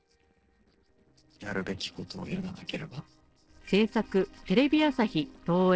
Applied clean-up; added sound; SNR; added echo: neural separator model SepFormer DNS4.